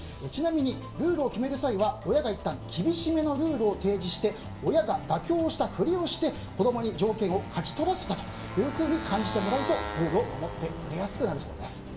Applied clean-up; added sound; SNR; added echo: none; Motorcycle; 13 dB; reverberation time 0.4 s.